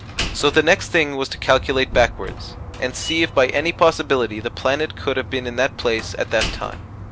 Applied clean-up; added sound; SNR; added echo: none; Slam; 11 dB; none.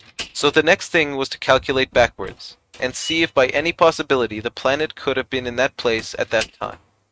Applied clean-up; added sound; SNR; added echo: neural mask model RNNoise.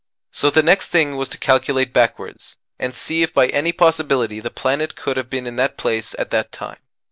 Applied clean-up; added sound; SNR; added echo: none; none; none; none.